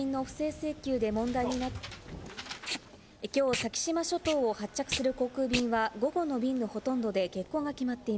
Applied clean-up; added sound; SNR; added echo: none; Packing tape, duct tape; 13 dB; none.